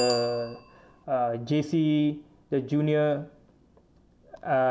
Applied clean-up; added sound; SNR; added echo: none; Bicycle bell; 16 dB; none.